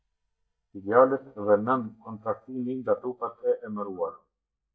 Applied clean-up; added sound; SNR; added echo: neural mask model DeepFilterNet 3.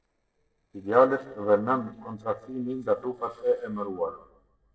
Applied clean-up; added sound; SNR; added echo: neural separator model SepFormer DNS4.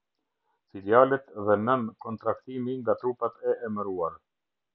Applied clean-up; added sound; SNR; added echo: none; none; none; none.